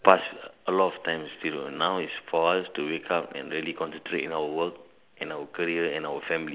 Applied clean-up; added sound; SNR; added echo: none; none; none; none.